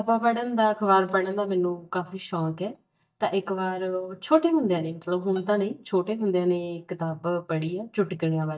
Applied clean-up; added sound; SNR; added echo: neural mask model DeepFilterNet 3.